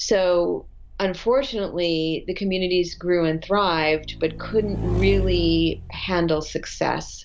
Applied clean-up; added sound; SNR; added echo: none; Motorcycle / Engine; 9 dB; none.